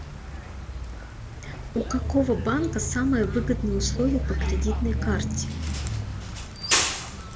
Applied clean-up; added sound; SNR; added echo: none; Bus; 0 dB; reverberation time 0.2 s.